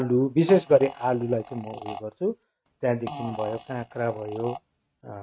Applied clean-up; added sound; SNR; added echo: neural mask model RNNoise.